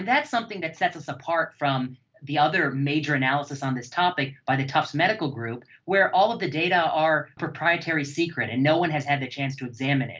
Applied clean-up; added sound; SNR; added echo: none; none; none; none.